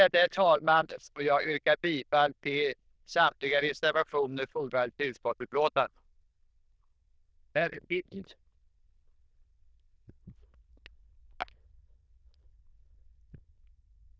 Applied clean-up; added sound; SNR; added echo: neural diffusion model UNIVERSE++.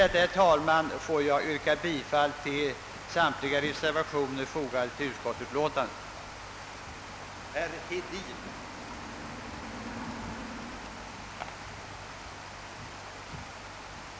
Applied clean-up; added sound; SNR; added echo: none; Water; 11 dB; none.